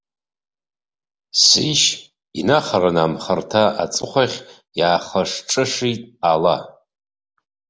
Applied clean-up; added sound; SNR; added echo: none; none; none; none.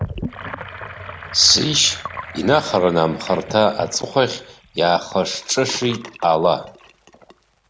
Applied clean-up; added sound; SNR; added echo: none; Sink (filling or washing) / Gurgling; 14 dB; none.